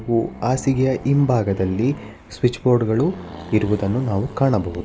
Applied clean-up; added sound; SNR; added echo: none; Accelerating, revving, vroom; 16 dB; none.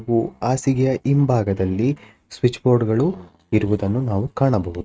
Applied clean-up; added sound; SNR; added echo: neural mask model RNNoise.